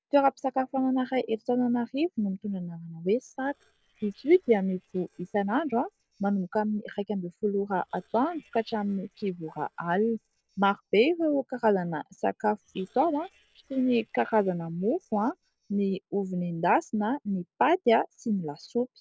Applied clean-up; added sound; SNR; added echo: neural separator model SepFormer DNS4.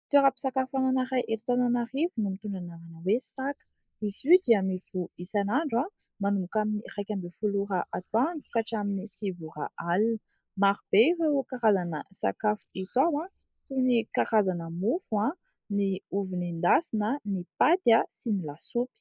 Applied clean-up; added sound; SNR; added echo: neural mask model Resemble Enhance denoiser.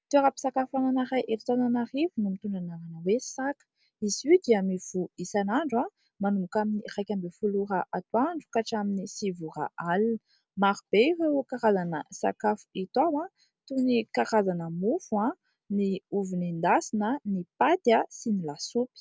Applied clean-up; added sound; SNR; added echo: none; none; none; none.